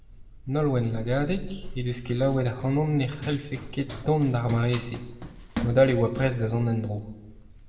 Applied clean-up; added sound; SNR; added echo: none; Run; 12 dB; reverberation time 1.0 s.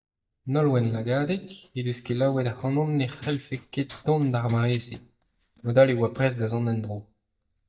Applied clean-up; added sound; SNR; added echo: neural mask model DeepFilterNet 3.